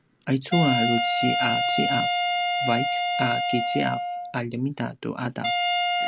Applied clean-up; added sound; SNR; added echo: none; Wind instrument, woodwind instrument; -2 dB; none.